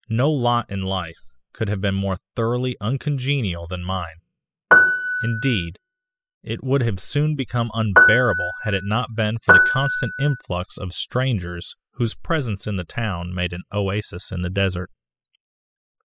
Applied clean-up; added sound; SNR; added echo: classical method spectral subtraction.